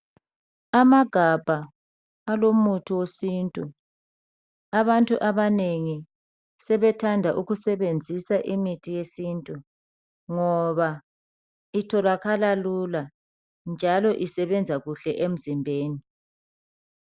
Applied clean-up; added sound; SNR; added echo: none; none; none; none.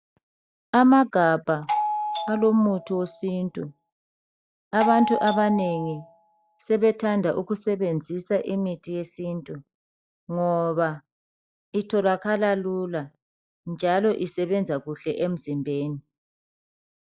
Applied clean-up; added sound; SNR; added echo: classical method log-MMSE.